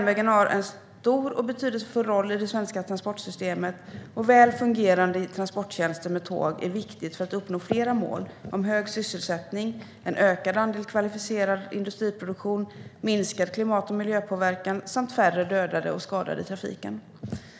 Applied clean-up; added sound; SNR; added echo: none; none; none; none.